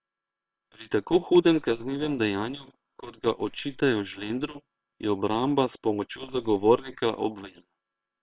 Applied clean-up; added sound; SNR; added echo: neural separator model SepFormer WHAM!.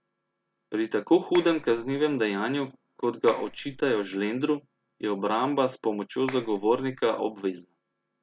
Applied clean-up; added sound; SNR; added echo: none; Clapping; 17 dB; none.